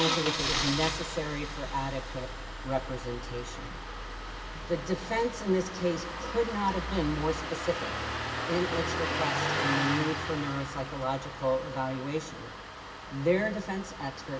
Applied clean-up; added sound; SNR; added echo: none; Engine starting; 2 dB; reverberation time 0.4 s.